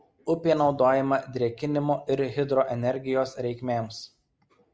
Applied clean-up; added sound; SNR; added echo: none; none; none; none.